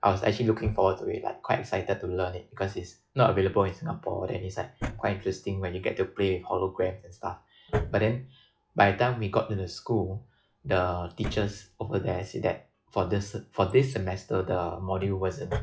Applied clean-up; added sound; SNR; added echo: classical method log-MMSE.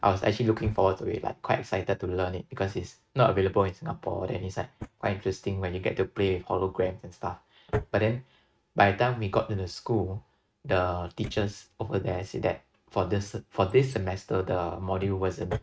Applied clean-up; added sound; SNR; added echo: neural mask model RNNoise.